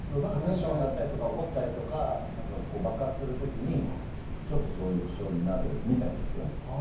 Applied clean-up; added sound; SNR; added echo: none; Cricket; 3 dB; reverberation time 0.7 s.